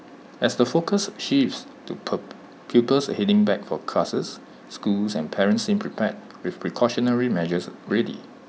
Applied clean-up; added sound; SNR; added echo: none; none; none; none.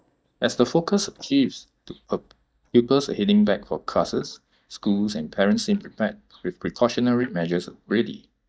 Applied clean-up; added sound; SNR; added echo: neural mask model DeepFilterNet 3.